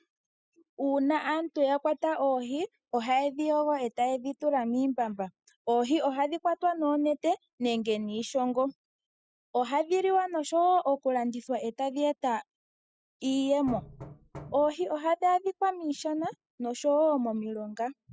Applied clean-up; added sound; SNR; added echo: classical method spectral subtraction.